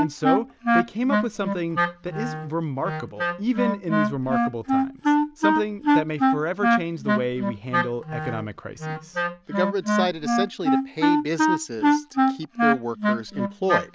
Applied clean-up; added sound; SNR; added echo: none; Wind instrument, woodwind instrument; -4 dB; none.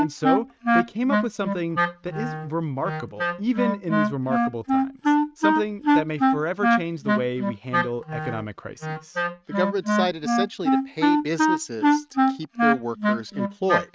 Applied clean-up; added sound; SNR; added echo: neural mask model RNNoise.